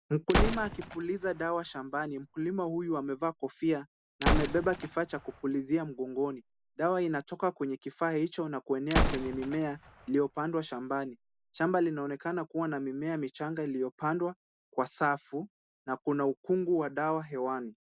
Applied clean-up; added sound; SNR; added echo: none; Gunshot, gunfire; 2 dB; none.